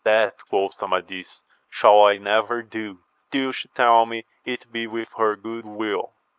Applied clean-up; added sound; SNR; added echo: none; none; none; none.